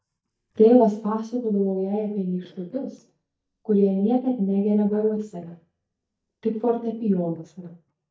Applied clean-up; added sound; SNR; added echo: neural mask model DeepFilterNet 3.